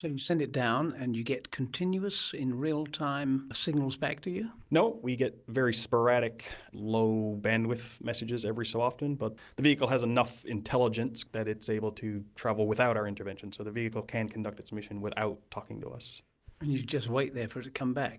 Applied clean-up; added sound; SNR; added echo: neural mask model DeepFilterNet 3.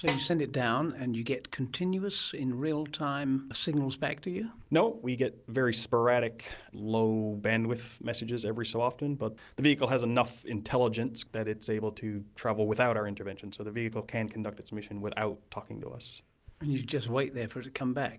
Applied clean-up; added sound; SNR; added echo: none; Snare drum; 6 dB; none.